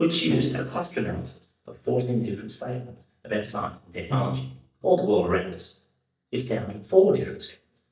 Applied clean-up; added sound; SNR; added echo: neural mask model DeepFilterNet 3.